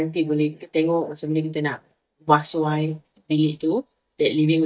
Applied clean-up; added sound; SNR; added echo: neural mask model DeepFilterNet 3.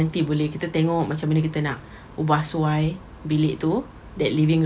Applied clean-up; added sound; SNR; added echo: none; none; none; none.